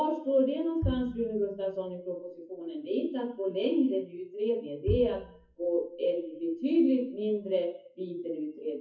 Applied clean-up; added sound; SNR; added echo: classical method WPE with log-MMSE.